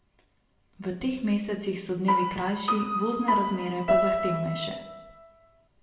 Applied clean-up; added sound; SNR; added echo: none; Piano; -2 dB; reverberation time 0.7 s.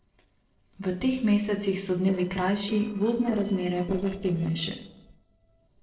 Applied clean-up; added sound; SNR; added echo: neural separator model SepFormer DNS4.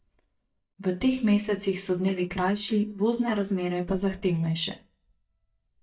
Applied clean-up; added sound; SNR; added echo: neural mask model DeepFilterNet 3.